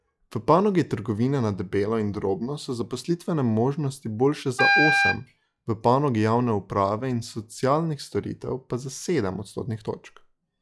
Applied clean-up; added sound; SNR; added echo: classical method log-MMSE.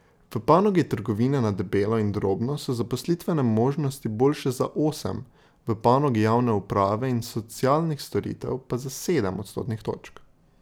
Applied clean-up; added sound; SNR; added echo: none; none; none; none.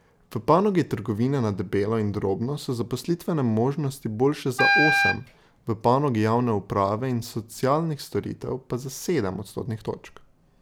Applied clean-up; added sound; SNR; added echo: none; Wind instrument, woodwind instrument; -2 dB; none.